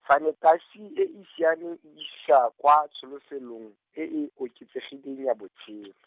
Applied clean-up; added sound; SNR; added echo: none; none; none; none.